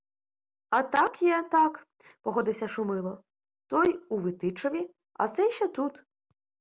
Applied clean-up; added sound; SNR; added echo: none; none; none; none.